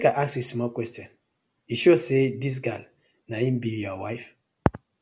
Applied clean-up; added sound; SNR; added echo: none; none; none; none.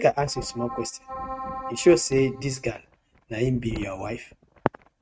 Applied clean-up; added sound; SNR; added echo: neural mask model RNNoise.